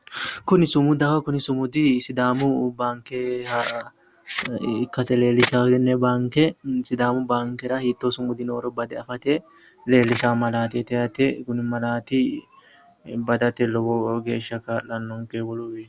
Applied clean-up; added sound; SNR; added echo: none; none; none; none.